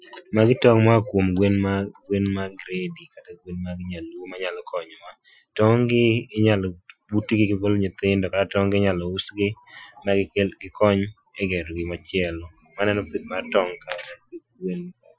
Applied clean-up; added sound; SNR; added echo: classical method Wiener filter.